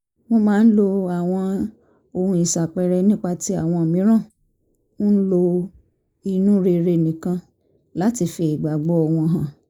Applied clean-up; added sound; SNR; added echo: neural mask model Resemble Enhance denoiser.